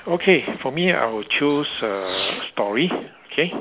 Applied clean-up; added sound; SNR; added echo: none; Fireworks; 14 dB; none.